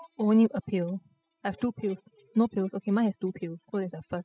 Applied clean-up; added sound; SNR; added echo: classical method spectral subtraction.